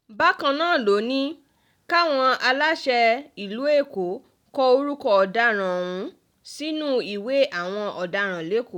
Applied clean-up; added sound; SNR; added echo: none; none; none; none.